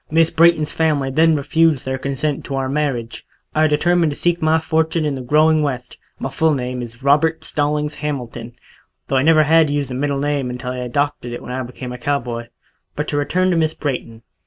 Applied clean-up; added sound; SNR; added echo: none; none; none; none.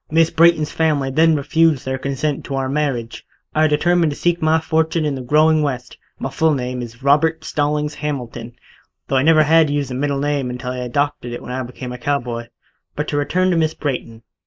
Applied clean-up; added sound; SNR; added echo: neural mask model Resemble Enhance denoiser.